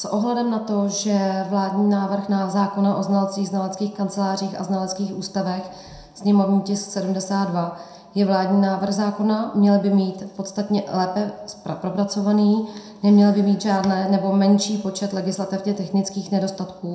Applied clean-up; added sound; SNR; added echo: none; none; none; reverberation time 0.6 s.